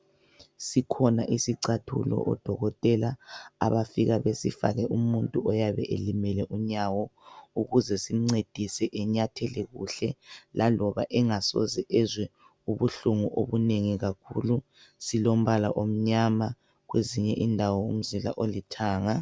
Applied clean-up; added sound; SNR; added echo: none; none; none; none.